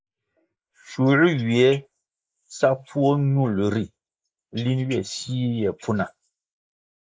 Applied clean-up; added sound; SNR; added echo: neural mask model Resemble Enhance denoiser.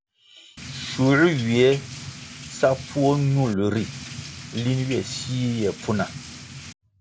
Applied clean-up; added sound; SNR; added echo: none; Drip / Rain; 13 dB; none.